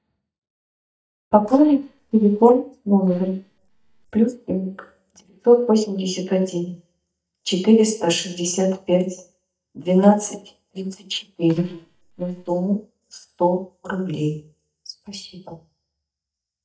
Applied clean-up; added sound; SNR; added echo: neural mask model DeepFilterNet 3.